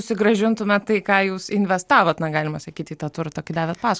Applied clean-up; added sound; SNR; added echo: none; none; none; none.